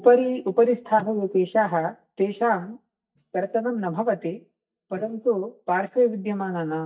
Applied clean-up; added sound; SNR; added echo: neural mask model DeepFilterNet 3.